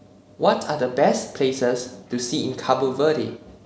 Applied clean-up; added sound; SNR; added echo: none; none; none; none.